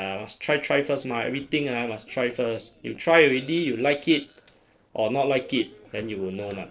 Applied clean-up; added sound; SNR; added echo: neural separator model SepFormer DNS4.